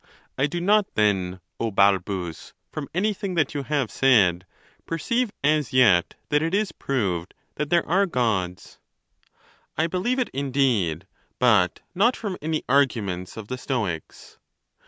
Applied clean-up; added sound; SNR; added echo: none; none; none; none.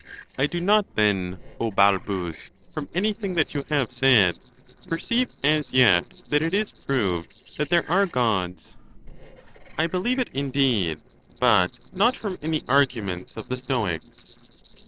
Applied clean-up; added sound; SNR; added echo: neural separator model SepFormer DNS4.